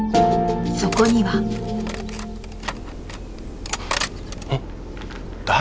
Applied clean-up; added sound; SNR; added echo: none; Gull, seagull + Cutlery, silverware; 8 dB; none.